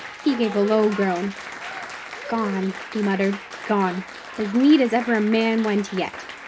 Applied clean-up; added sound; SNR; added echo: none; Applause; 13 dB; reverberation time 0.3 s.